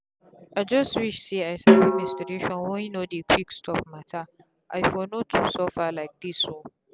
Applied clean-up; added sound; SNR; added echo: none; Snare drum; -4 dB; none.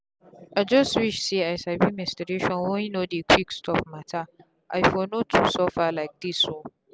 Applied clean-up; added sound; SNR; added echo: none; none; none; none.